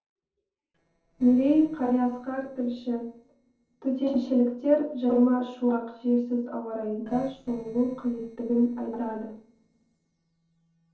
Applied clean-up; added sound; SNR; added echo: neural separator model SepFormer DNS4.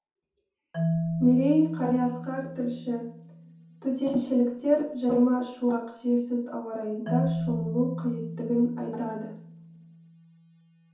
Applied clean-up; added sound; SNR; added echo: none; Marimba, xylophone; 7 dB; reverberation time 0.6 s.